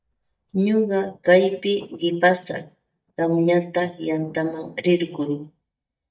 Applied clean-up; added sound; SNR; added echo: neural mask model DeepFilterNet 3.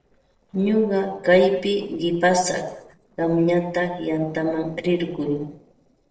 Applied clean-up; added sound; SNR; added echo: neural separator model SepFormer DNS4.